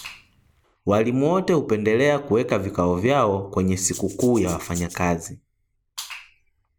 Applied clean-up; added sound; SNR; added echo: none; Rattle (instrument); 15 dB; none.